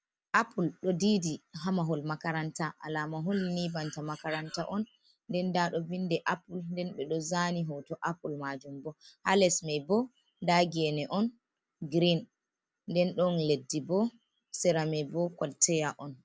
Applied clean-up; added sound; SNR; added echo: none; Breathing; 17 dB; none.